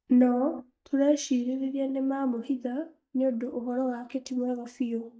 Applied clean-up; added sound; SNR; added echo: neural mask model DeepFilterNet 3.